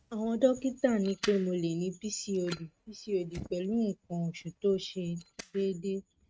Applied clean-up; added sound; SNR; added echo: neural mask model RNNoise.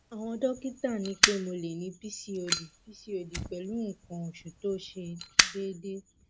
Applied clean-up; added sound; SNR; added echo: none; Fire; -2 dB; none.